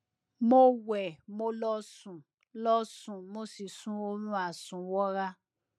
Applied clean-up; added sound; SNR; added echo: none; none; none; none.